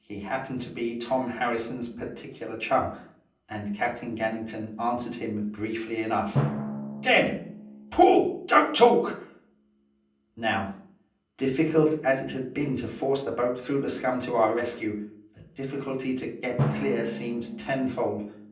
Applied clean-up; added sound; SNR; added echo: none; Drum; 11 dB; reverberation time 0.6 s.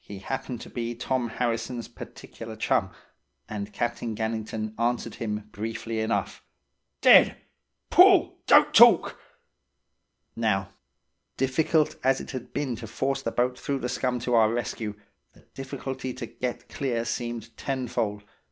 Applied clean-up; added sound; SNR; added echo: none; none; none; none.